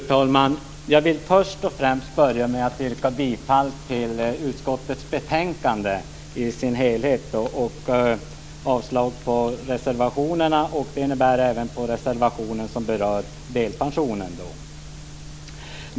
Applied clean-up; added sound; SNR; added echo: none; none; none; none.